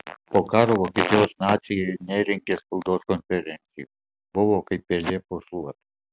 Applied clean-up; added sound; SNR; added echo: none; none; none; none.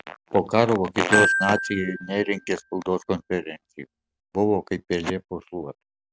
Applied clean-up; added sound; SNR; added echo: none; Glockenspiel; 3 dB; none.